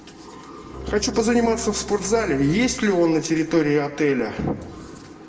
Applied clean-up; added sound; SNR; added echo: none; Bowed string instrument; 14 dB; reverberation time 0.7 s.